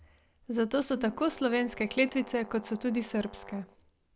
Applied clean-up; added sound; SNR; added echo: none; Brass instrument + Bowed string instrument; 17 dB; none.